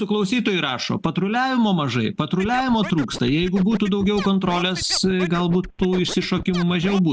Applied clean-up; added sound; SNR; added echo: none; Scratching (performance technique); 13 dB; none.